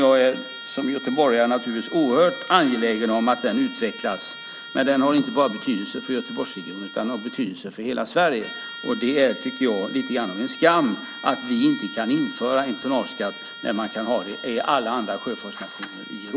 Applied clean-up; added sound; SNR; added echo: none; Trumpet; 14 dB; none.